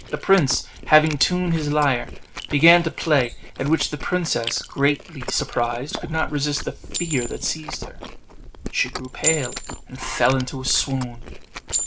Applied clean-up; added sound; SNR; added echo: none; Chink, clink + Chewing, mastication; 9 dB; none.